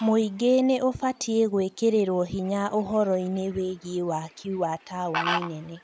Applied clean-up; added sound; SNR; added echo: none; Fowl; 13 dB; none.